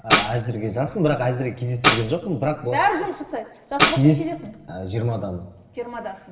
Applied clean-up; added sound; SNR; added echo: none; Tambourine; 2 dB; reverberation time 1.1 s.